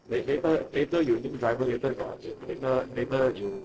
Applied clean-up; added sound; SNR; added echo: neural separator model SepFormer DNS4.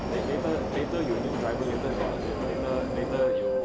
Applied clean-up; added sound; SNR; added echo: none; Subway, metro, underground; -3 dB; none.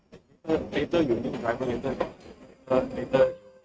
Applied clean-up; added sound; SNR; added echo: neural mask model RNNoise.